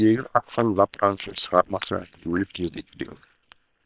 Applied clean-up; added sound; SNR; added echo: neural separator model SepFormer WHAM!.